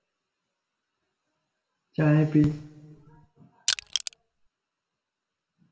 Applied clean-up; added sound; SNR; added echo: none; Crushing; 1 dB; reverberation time 0.8 s.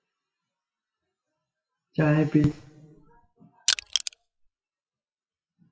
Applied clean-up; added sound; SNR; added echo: classical method WPE with log-MMSE.